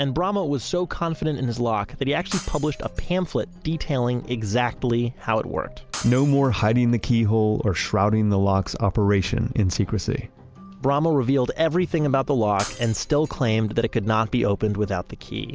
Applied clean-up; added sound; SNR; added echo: none; Shatter; 18 dB; none.